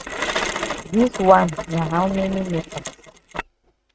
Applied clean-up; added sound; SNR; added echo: neural mask model RNNoise.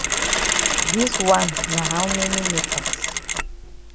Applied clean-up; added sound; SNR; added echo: none; Mechanisms; -3 dB; none.